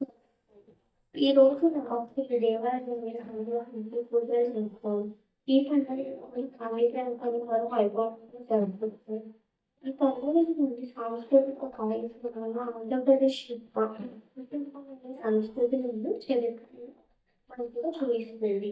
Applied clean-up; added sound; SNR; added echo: neural mask model DeepFilterNet 3.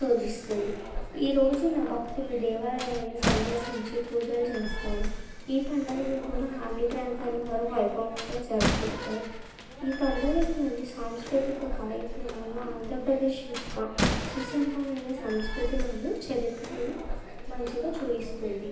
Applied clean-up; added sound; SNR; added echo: none; Slam; 3 dB; reverberation time 0.9 s.